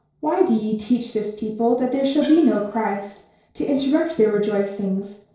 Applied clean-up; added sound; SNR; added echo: neural separator model SepFormer DNS4.